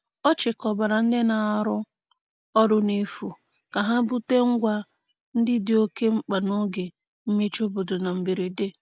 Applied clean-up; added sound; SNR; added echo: none; none; none; none.